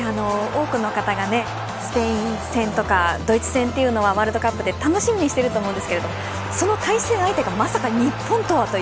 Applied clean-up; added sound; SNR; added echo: none; none; none; none.